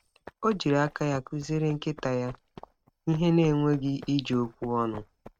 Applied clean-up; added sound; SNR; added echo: neural mask model RNNoise.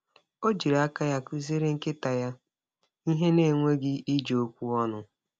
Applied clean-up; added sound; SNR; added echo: none; none; none; none.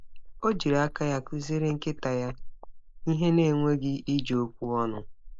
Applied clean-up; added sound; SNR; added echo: neural mask model Resemble Enhance denoiser.